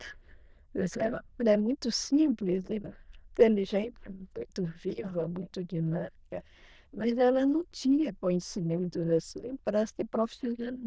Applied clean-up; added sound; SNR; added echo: neural diffusion model UNIVERSE++.